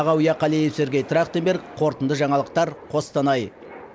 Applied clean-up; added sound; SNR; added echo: none; none; none; none.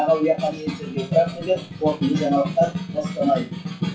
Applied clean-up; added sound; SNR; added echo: classical method WPE with log-MMSE.